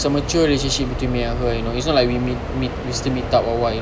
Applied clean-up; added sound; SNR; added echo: none; none; none; none.